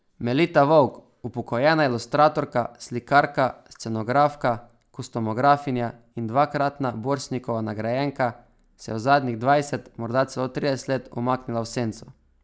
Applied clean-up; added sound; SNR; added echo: none; none; none; none.